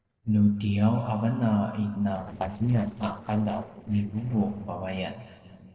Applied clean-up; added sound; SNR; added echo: neural separator model SepFormer DNS4.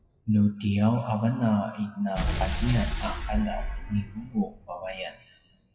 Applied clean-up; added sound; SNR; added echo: classical method WPE with log-MMSE.